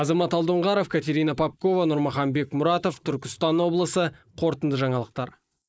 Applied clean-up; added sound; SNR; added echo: neural mask model Resemble Enhance denoiser.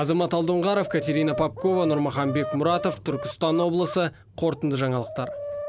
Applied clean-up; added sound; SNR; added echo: none; Chicken, rooster; 11 dB; none.